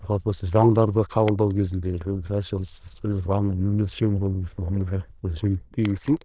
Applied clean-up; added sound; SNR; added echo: neural diffusion model UNIVERSE++.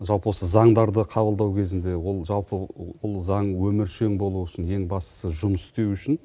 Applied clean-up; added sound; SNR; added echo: none; none; none; none.